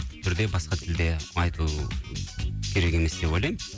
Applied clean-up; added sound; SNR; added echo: none; none; none; none.